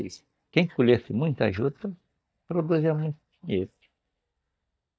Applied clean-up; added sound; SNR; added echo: neural mask model DeepFilterNet 3.